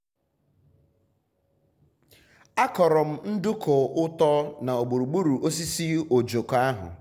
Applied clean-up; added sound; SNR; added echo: none; none; none; none.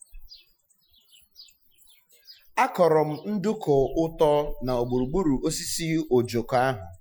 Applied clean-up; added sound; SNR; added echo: classical method Wiener filter.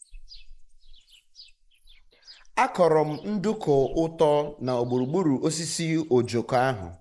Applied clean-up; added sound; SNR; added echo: neural mask model Resemble Enhance denoiser.